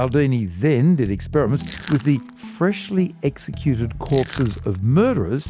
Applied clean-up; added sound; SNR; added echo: none; Crushing; 20 dB; none.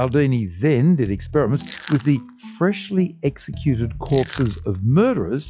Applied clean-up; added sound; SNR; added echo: classical method log-MMSE.